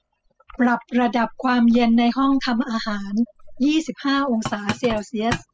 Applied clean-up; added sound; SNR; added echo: classical method spectral subtraction.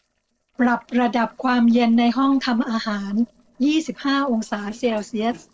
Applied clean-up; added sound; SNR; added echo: neural separator model SepFormer DNS4.